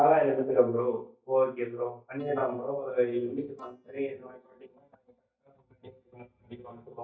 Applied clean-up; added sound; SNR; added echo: neural mask model DeepFilterNet 3.